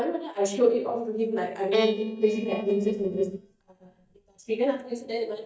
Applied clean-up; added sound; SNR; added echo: neural mask model DeepFilterNet 3.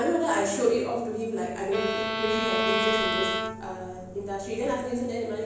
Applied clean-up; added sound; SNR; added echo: none; Bowed string instrument; 1 dB; reverberation time 0.9 s.